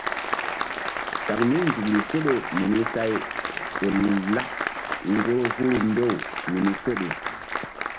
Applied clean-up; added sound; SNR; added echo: none; Applause; 4 dB; none.